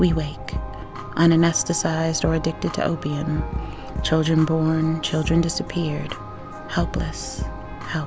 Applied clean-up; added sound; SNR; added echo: none; Mechanisms; 17 dB; none.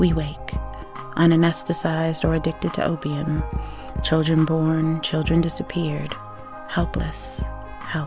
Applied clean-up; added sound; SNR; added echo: none; none; none; none.